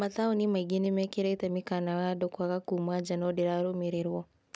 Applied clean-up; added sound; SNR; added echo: none; none; none; none.